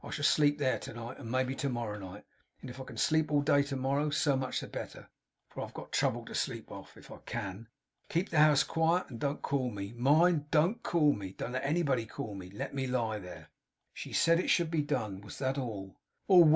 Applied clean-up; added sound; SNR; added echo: none; none; none; none.